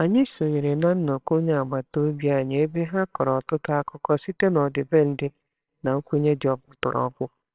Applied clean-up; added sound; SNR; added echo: neural separator model SepFormer WHAMR!.